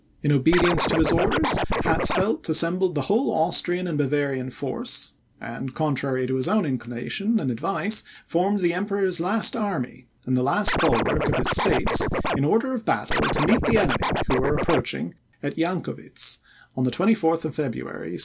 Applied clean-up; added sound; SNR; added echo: none; Scratching (performance technique); 0 dB; none.